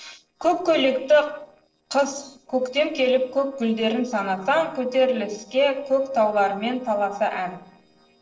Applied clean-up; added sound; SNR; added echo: neural separator model SepFormer DNS4.